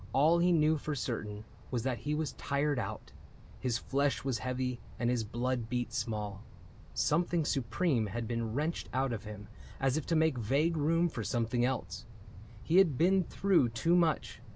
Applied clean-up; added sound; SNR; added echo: none; Wind; 16 dB; none.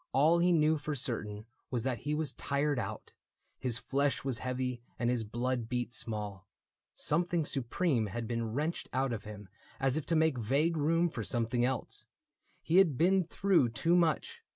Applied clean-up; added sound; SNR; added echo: none; none; none; none.